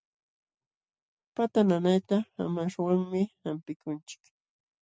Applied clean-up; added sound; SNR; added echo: none; none; none; none.